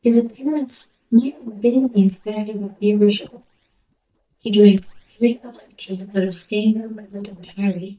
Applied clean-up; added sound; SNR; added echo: neural mask model DeepFilterNet 3.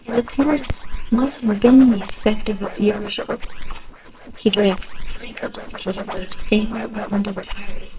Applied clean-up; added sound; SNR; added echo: neural separator model SepFormer WHAMR!.